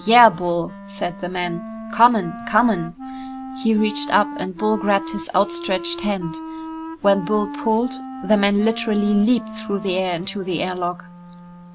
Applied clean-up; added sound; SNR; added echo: none; Wind instrument, woodwind instrument; 12 dB; none.